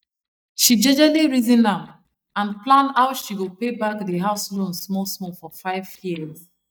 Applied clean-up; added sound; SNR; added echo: neural mask model DeepFilterNet 3.